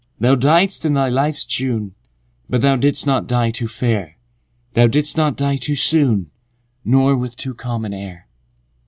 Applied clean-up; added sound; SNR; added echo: none; none; none; none.